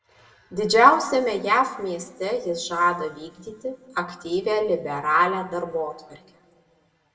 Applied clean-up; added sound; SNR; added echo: none; none; none; reverberation time 1.2 s.